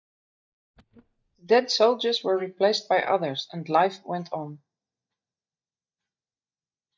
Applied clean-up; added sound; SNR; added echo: neural mask model DeepFilterNet 3.